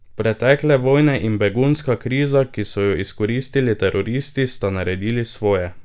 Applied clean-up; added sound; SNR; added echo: none; none; none; none.